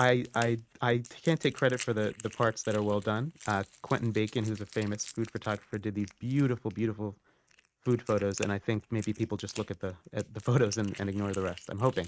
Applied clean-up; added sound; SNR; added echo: neural mask model RNNoise.